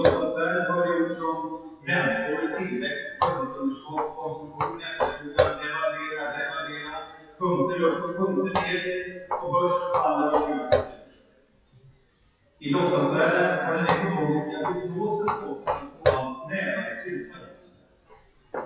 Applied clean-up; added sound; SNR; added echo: classical method WPE with log-MMSE.